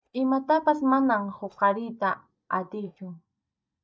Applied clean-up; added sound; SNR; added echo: neural mask model DeepFilterNet 3.